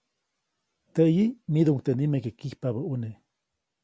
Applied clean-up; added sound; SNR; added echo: none; none; none; none.